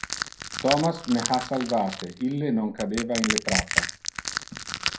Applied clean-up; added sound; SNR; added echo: none; Crushing; 3 dB; reverberation time 0.2 s.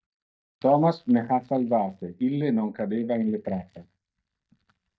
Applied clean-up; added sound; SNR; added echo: neural mask model DeepFilterNet 3.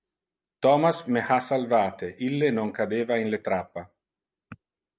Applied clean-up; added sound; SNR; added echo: none; none; none; none.